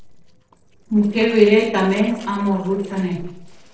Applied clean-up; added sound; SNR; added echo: neural separator model SepFormer DNS4.